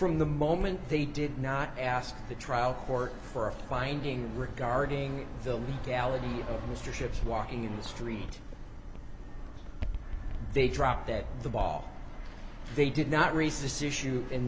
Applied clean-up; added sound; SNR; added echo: none; Fixed-wing aircraft, airplane; 7 dB; none.